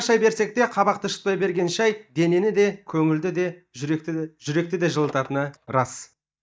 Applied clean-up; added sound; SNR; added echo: neural mask model DeepFilterNet 3.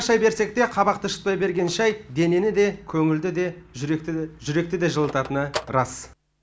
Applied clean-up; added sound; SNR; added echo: none; Telephone; 20 dB; none.